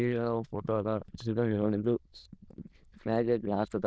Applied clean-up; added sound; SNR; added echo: neural diffusion model UNIVERSE++.